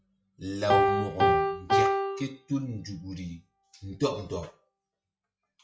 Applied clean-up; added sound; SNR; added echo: classical method log-MMSE.